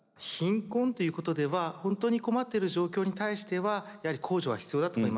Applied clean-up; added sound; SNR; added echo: none; none; none; none.